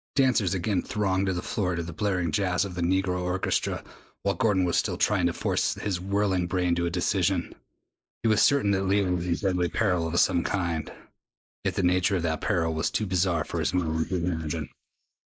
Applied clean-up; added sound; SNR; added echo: neural mask model Resemble Enhance denoiser.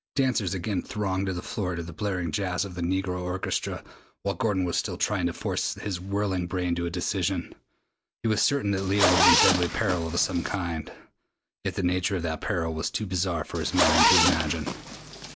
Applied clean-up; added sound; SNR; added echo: none; Zipper (clothing); -3 dB; none.